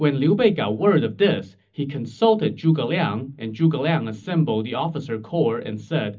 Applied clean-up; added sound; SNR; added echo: none; none; none; reverberation time 0.4 s.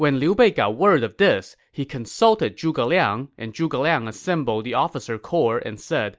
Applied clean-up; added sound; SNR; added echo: none; none; none; none.